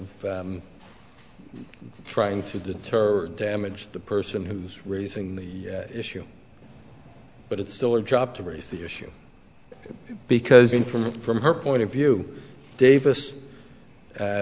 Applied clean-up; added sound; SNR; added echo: none; none; none; none.